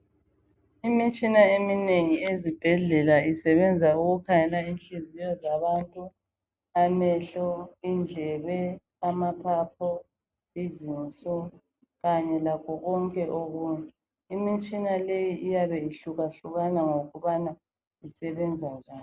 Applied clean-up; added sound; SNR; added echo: none; none; none; none.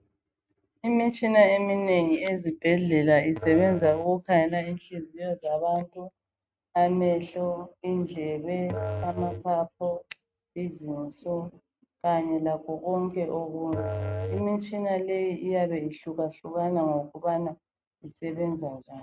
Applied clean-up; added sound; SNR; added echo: neural mask model RNNoise.